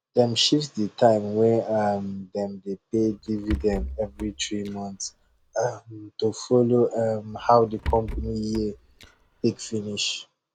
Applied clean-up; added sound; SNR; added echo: none; Rattle / Breathing; 12 dB; none.